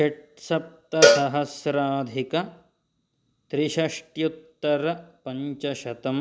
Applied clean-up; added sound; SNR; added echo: none; Cowbell; -4 dB; none.